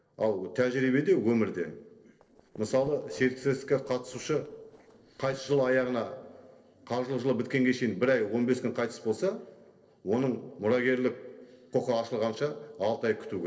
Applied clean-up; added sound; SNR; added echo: neural separator model SepFormer DNS4.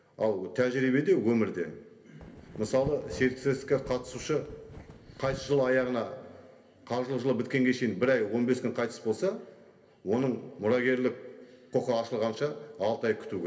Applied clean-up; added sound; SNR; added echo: none; Wind; 16 dB; reverberation time 0.3 s.